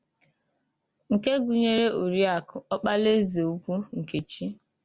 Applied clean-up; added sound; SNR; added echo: none; none; none; none.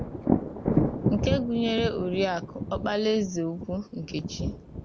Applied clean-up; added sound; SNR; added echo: none; Thunder; 1 dB; none.